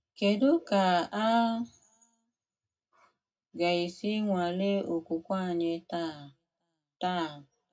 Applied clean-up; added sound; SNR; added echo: none; none; none; reverberation time 0.2 s.